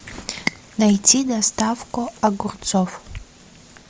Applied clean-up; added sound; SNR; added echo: none; Cat; 16 dB; none.